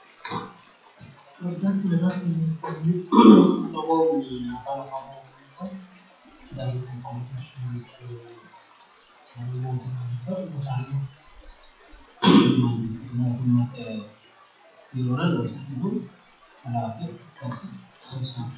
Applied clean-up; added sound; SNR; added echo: classical method WPE with log-MMSE.